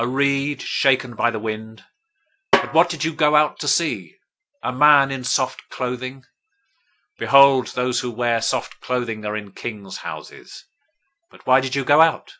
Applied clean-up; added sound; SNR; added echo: none; Snare drum; 4 dB; none.